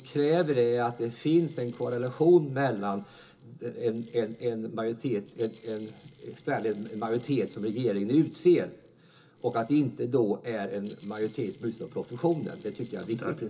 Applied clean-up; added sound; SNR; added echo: none; Rattle; 0 dB; reverberation time 0.2 s.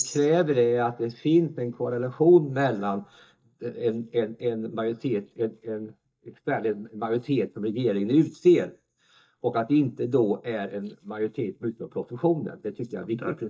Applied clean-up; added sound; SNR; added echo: neural mask model DeepFilterNet 3.